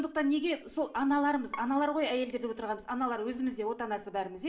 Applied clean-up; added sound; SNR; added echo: none; Bowed string instrument; 18 dB; reverberation time 1.8 s.